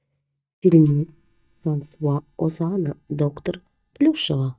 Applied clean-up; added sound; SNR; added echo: neural mask model DeepFilterNet 3.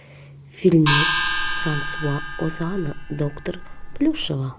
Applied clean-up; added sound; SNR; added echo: none; Gong; 1 dB; none.